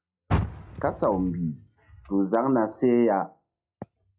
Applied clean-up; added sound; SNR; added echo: classical method log-MMSE.